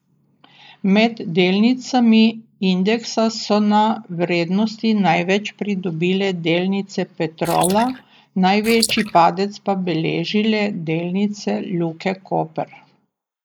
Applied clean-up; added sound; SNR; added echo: neural mask model Resemble Enhance denoiser.